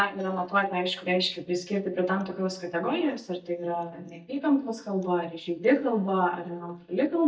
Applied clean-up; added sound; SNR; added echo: neural mask model DeepFilterNet 3.